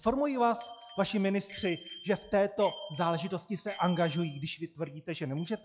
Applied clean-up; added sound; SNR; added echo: classical method log-MMSE.